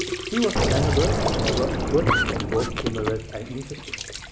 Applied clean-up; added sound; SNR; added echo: none; Squeak / Trickle, dribble / Sink (filling or washing) + Explosion; -3 dB; none.